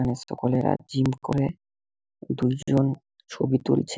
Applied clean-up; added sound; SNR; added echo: none; none; none; none.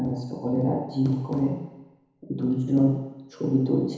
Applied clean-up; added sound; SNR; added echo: none; none; none; reverberation time 1.0 s.